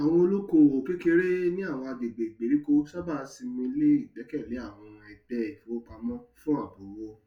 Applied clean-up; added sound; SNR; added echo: none; none; none; reverberation time 0.2 s.